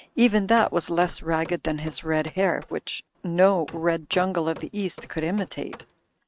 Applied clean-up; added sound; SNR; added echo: neural mask model RNNoise.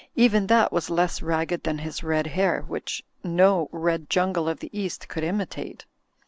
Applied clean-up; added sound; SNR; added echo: none; none; none; none.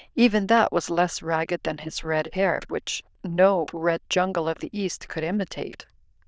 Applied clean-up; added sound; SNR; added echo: neural diffusion model UNIVERSE++.